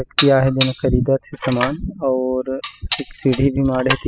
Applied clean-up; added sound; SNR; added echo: classical method spectral subtraction.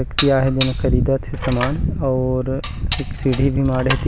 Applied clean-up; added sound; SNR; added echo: none; Dishes, pots, and pans; 12 dB; none.